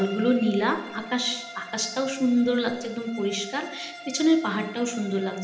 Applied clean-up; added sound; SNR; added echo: none; Bowed string instrument; 16 dB; reverberation time 0.9 s.